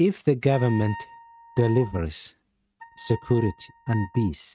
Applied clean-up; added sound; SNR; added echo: neural mask model RNNoise.